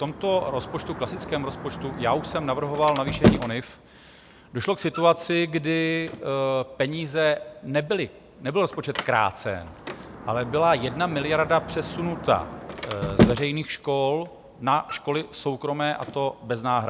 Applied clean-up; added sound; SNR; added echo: none; Sliding door; 5 dB; none.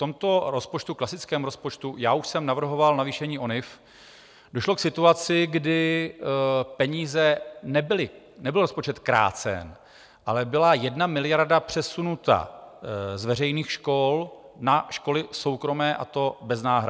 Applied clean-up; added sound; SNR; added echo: none; none; none; none.